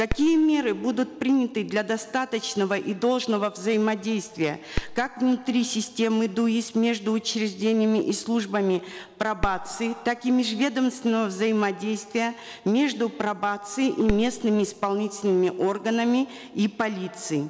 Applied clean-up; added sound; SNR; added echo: none; Fireworks; 15 dB; none.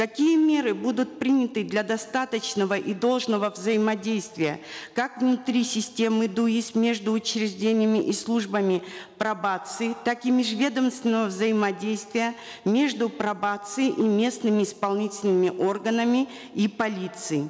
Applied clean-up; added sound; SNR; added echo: none; none; none; none.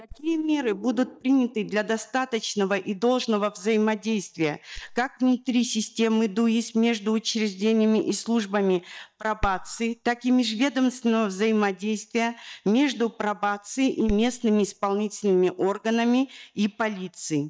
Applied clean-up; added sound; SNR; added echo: neural mask model DeepFilterNet 3.